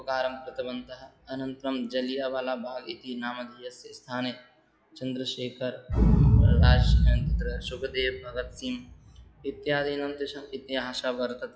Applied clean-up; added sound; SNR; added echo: classical method log-MMSE.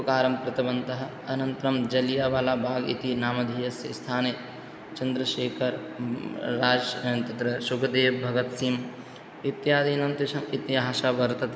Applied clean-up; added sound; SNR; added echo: none; none; none; none.